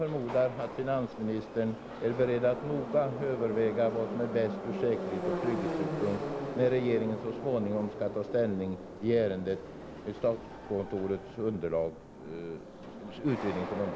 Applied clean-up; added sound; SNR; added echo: none; Subway, metro, underground; 7 dB; none.